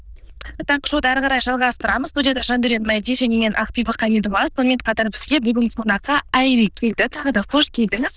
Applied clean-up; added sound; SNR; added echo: neural diffusion model UNIVERSE++.